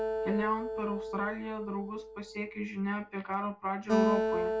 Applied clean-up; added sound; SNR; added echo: none; Acoustic guitar; -1 dB; reverberation time 0.2 s.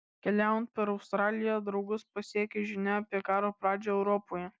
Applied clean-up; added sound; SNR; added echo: none; none; none; none.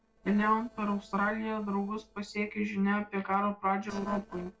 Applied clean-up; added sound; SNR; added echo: neural separator model SepFormer DNS4.